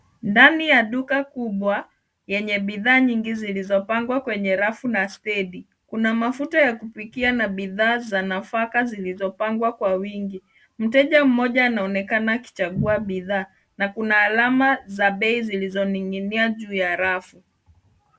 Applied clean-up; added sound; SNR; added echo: none; none; none; none.